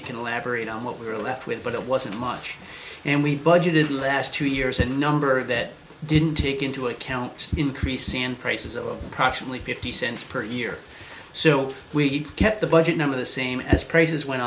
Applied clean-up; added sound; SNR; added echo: none; none; none; none.